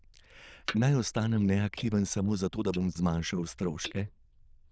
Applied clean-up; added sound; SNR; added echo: neural diffusion model UNIVERSE++.